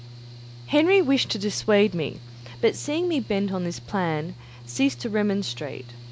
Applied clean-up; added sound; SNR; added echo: none; Mechanical fan / Engine; 16 dB; none.